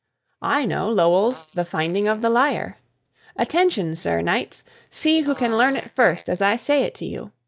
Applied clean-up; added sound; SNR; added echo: neural mask model DeepFilterNet 3.